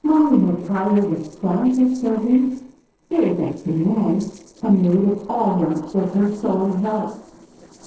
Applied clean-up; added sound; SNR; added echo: neural separator model SepFormer DNS4.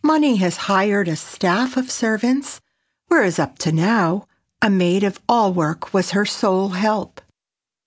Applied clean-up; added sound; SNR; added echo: none; none; none; none.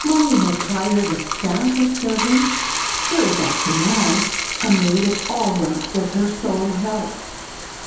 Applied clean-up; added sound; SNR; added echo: none; Bathtub (filling or washing); 5 dB; reverberation time 2.2 s.